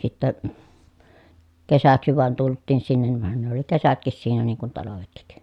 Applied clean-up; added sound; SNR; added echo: none; none; none; none.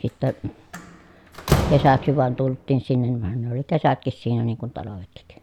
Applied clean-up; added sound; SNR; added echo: none; Slam; 8 dB; none.